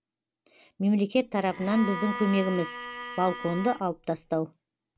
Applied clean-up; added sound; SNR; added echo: none; Bowed string instrument; 10 dB; none.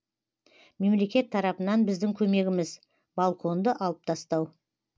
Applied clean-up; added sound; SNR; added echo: none; none; none; none.